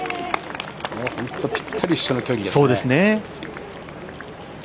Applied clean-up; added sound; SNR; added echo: none; none; none; none.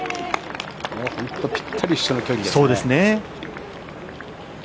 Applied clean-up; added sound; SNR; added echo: none; Car passing by; 17 dB; none.